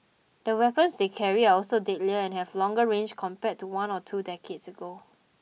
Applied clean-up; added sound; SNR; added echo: none; none; none; none.